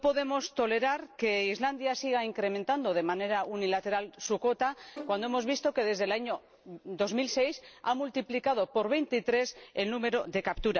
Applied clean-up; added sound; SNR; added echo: neural separator model SepFormer DNS4.